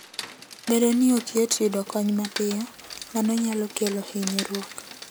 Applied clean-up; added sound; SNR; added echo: none; Rain; 14 dB; none.